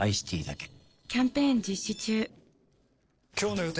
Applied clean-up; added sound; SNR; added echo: neural separator model SepFormer DNS4.